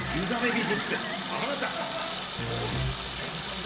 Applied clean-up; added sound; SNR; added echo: none; Sink (filling or washing) / Water tap, faucet; -1 dB; reverberation time 0.6 s.